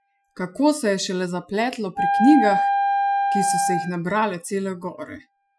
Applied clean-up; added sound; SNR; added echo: classical method Wiener filter.